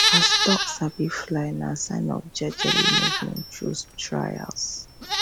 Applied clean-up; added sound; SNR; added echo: none; Livestock, farm animals, working animals; -2 dB; none.